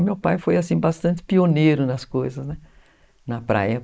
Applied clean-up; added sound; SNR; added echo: neural mask model Resemble Enhance denoiser.